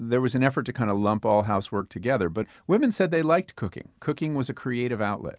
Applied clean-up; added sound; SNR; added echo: none; none; none; none.